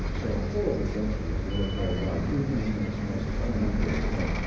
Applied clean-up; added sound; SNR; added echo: none; Bus; -2 dB; reverberation time 1.0 s.